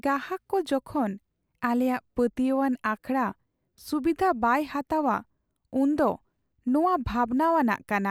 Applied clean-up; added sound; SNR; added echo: none; none; none; none.